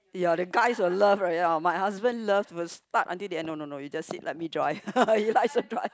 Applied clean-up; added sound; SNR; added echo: none; none; none; none.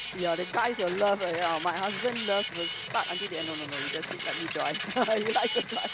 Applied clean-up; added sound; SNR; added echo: none; Printer; -2 dB; none.